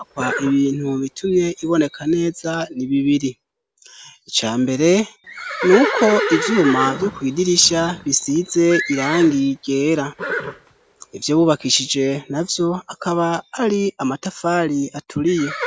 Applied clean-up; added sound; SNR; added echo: none; Livestock, farm animals, working animals; 10 dB; none.